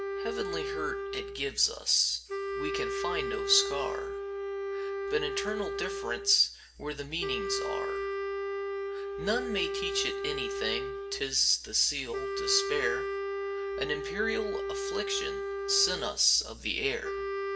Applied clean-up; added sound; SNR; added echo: none; Wind instrument, woodwind instrument; 2 dB; reverberation time 0.5 s.